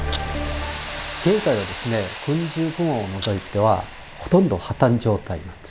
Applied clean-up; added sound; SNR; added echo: none; Fire + Tools; 11 dB; none.